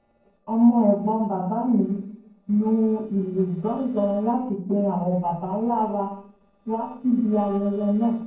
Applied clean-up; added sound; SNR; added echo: neural separator model SepFormer DNS4.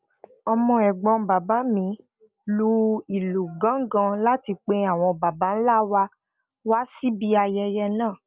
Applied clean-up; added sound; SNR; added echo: none; none; none; none.